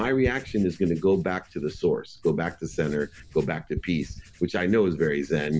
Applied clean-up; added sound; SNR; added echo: none; Writing; 16 dB; none.